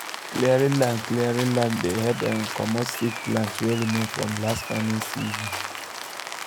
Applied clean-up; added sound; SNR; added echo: none; Rain; 8 dB; none.